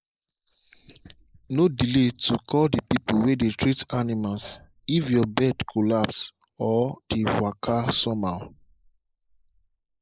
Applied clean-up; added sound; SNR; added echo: neural mask model Resemble Enhance denoiser.